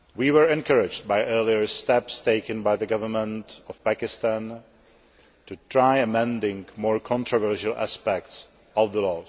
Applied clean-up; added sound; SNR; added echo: none; none; none; none.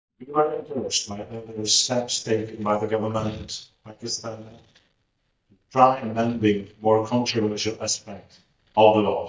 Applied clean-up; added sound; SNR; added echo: neural mask model DeepFilterNet 3.